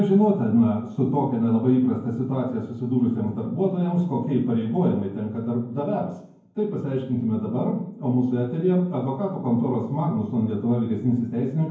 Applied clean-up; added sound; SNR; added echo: none; none; none; reverberation time 0.9 s.